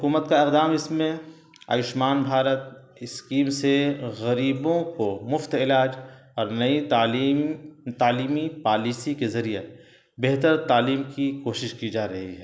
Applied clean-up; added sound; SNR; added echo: none; none; none; none.